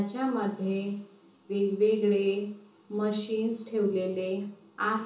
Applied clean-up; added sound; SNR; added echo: none; none; none; reverberation time 0.8 s.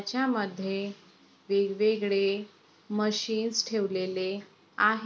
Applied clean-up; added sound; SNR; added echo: none; none; none; none.